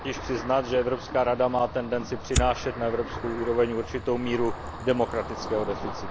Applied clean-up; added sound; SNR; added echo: none; Fire + Ocean; 7 dB; none.